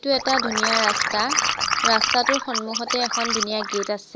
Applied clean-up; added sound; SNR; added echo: none; Liquid; -1 dB; none.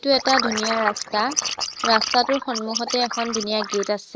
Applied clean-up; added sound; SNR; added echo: neural mask model RNNoise.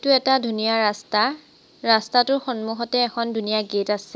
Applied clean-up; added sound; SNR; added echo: none; none; none; none.